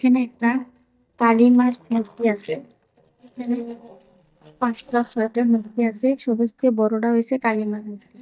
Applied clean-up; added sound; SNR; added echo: neural mask model DeepFilterNet 3.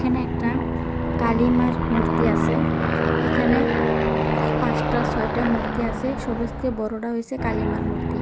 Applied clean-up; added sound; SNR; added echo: none; Aircraft; -4 dB; none.